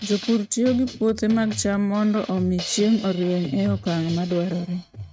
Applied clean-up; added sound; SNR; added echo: neural mask model RNNoise.